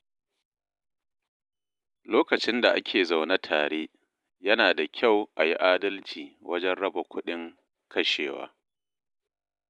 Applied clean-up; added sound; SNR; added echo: none; none; none; none.